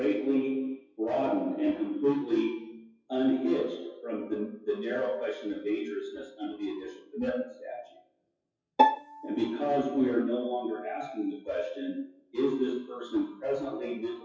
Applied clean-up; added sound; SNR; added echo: classical method WPE with log-MMSE.